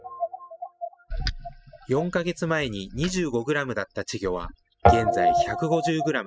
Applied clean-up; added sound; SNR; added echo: classical method spectral subtraction.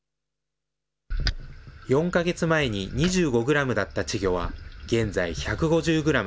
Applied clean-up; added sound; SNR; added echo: none; none; none; none.